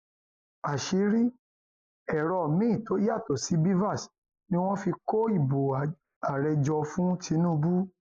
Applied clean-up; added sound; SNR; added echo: neural mask model Resemble Enhance denoiser.